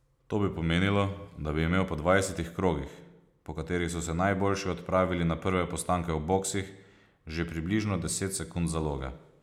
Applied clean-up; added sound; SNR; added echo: none; none; none; none.